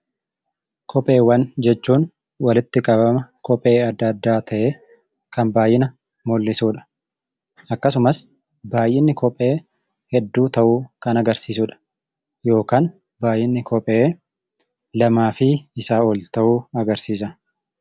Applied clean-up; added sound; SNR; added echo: none; none; none; none.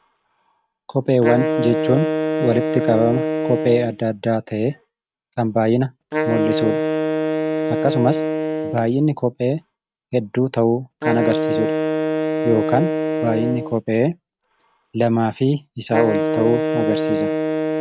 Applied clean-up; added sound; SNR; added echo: neural mask model RNNoise.